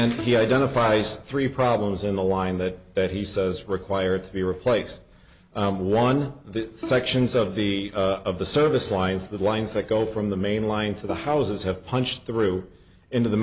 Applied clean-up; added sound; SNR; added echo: none; Bowed string instrument; 18 dB; none.